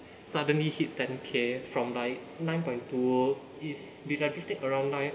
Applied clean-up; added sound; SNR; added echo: none; none; none; none.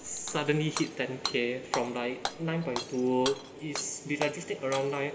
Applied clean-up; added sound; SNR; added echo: none; Shatter / Hammer; 9 dB; none.